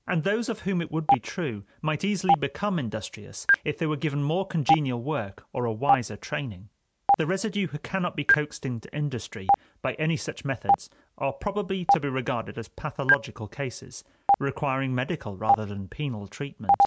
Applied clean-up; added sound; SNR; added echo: none; Stream; 0 dB; none.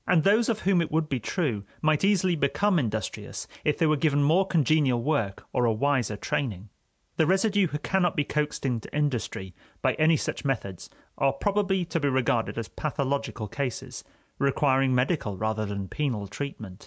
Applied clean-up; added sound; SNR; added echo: none; none; none; none.